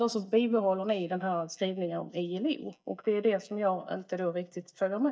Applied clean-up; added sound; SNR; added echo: neural mask model DeepFilterNet 3.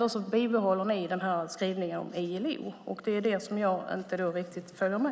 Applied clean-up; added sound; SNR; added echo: none; none; none; none.